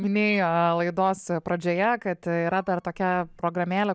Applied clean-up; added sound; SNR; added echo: neural mask model DeepFilterNet 3.